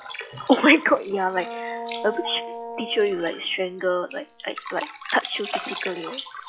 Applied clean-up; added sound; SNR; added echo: classical method log-MMSE.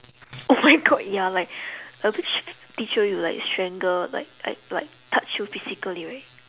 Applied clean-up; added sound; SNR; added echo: none; none; none; none.